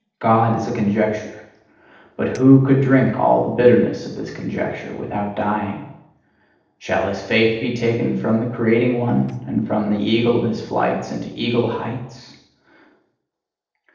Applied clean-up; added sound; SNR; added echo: neural separator model SepFormer DNS4.